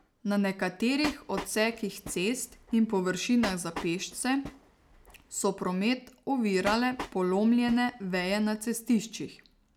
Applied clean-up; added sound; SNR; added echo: none; Train; 13 dB; none.